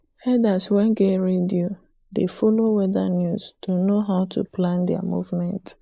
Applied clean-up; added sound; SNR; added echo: neural mask model Resemble Enhance denoiser.